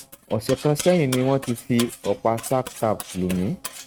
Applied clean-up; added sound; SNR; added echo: neural mask model RNNoise.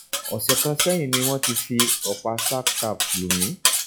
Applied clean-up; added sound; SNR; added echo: classical method log-MMSE.